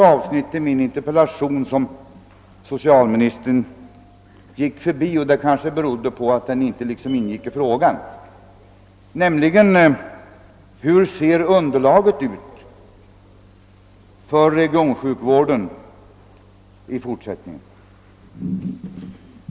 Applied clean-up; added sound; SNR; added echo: none; none; none; none.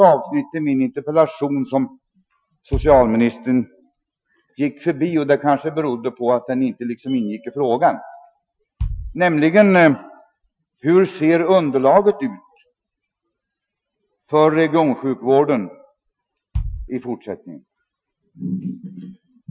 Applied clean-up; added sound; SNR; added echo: classical method Wiener filter.